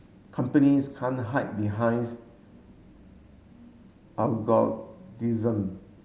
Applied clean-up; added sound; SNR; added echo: none; none; none; none.